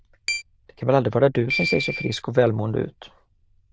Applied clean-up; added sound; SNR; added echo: neural diffusion model UNIVERSE++.